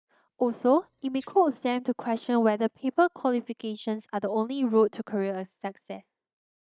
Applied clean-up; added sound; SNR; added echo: neural mask model DeepFilterNet 3.